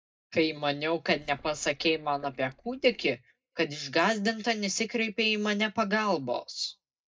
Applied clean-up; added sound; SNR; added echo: neural mask model DeepFilterNet 3.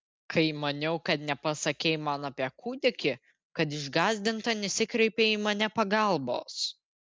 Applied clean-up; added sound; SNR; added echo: none; none; none; none.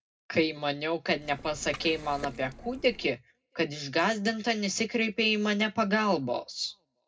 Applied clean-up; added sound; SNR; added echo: none; Liquid; 15 dB; reverberation time 0.2 s.